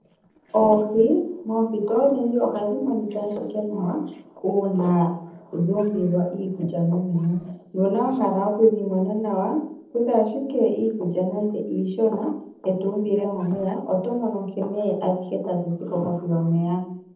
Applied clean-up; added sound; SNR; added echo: neural separator model SepFormer DNS4.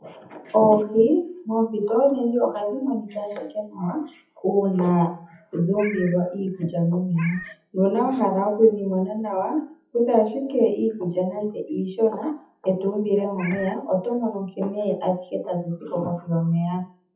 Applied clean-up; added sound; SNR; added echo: classical method WPE with log-MMSE.